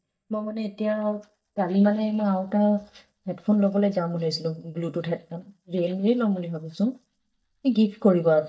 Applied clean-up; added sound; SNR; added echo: neural mask model DeepFilterNet 3.